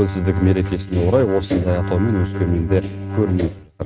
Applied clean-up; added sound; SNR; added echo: neural mask model RNNoise.